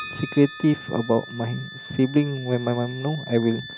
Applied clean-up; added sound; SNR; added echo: none; Keyboard (musical) + Wind instrument, woodwind instrument; 14 dB; none.